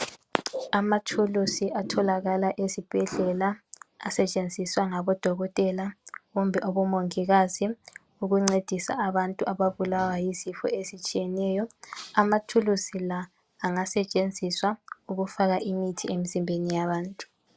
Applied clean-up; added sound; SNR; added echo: none; none; none; none.